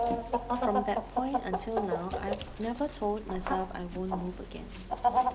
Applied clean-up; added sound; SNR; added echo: none; Chicken, rooster; -2 dB; none.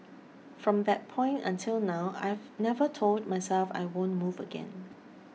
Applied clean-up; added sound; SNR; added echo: none; none; none; none.